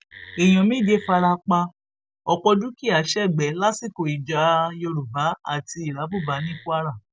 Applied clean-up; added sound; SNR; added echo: none; Wood; 18 dB; none.